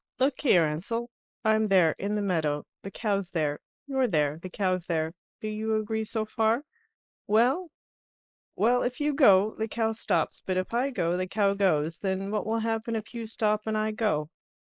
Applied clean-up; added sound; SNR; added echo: neural mask model Resemble Enhance denoiser.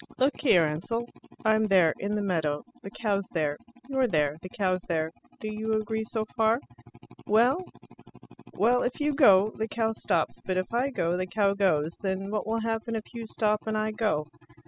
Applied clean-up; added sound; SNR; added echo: classical method spectral subtraction.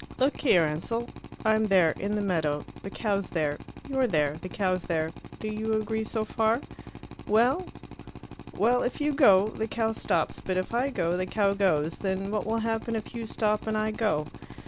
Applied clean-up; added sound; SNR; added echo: none; Drill; 15 dB; none.